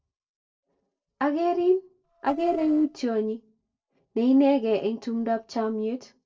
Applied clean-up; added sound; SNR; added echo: neural separator model SepFormer DNS4.